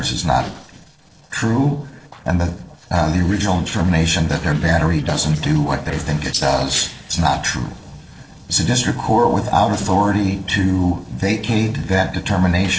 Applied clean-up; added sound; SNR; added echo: neural separator model SepFormer DNS4.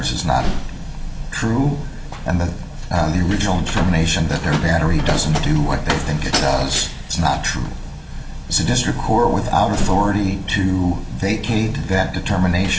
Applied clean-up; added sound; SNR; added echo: none; Slam; 9 dB; reverberation time 0.7 s.